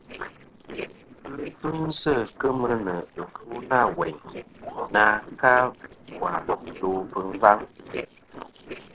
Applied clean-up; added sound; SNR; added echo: neural separator model SepFormer DNS4.